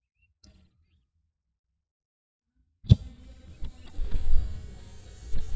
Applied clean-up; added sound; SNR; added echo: neural mask model DeepFilterNet 3.